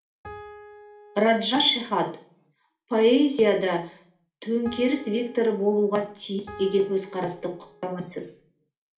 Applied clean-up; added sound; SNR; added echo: none; Piano; 19 dB; reverberation time 0.4 s.